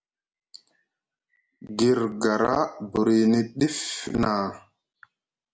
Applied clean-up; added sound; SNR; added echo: none; none; none; none.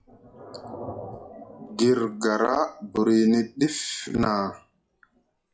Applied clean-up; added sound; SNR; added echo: classical method log-MMSE.